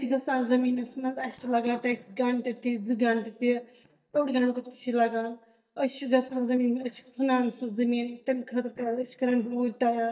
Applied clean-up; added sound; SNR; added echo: neural mask model DeepFilterNet 3.